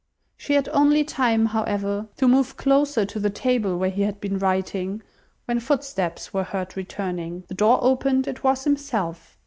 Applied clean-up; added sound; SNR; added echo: none; none; none; none.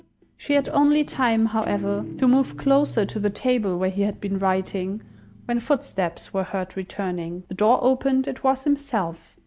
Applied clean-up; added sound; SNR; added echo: none; Guitar; 18 dB; none.